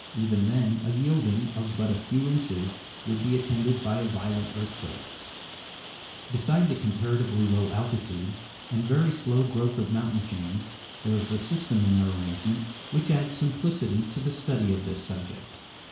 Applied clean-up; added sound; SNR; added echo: none; Rain; 16 dB; reverberation time 0.6 s.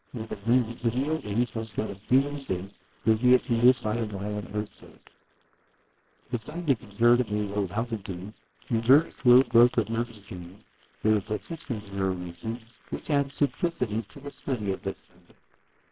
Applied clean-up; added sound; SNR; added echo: neural separator model SepFormer WHAMR!.